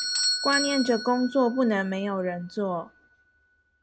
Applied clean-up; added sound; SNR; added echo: none; Bell / Doorbell; 6 dB; none.